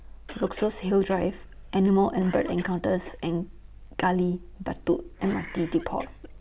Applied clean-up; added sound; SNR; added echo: none; Cough; 20 dB; none.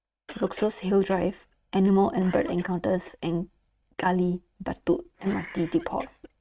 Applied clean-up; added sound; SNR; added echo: neural mask model RNNoise.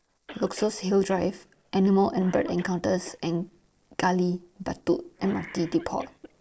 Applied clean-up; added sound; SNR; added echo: neural separator model SepFormer DNS4.